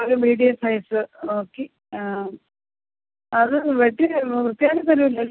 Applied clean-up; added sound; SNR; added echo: none; none; none; none.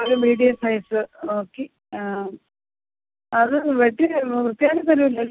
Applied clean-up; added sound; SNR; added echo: none; Dishes, pots, and pans / Glass / Bell; 16 dB; none.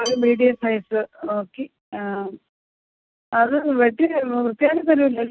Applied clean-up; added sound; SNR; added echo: neural mask model RNNoise.